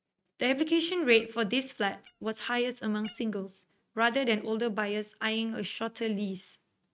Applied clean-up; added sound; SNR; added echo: neural mask model RNNoise.